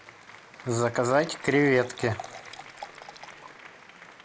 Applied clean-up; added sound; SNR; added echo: none; Applause + Fill (with liquid) / Water; 16 dB; none.